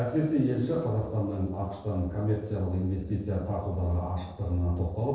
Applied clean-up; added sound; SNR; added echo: neural separator model SepFormer DNS4.